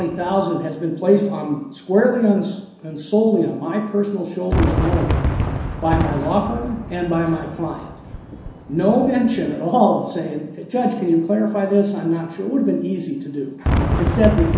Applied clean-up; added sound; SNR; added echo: none; Fireworks; 6 dB; reverberation time 0.7 s.